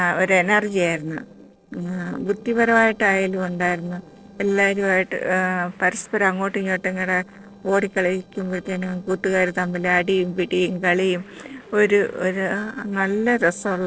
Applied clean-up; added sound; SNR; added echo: neural separator model SepFormer DNS4.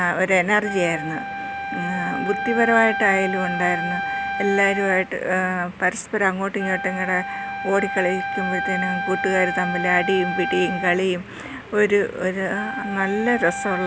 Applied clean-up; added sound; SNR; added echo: none; Wind instrument, woodwind instrument; 6 dB; none.